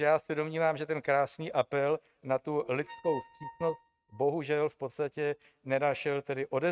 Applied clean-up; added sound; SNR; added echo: neural mask model RNNoise.